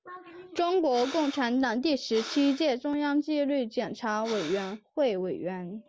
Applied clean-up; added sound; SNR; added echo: none; Breathing; 15 dB; none.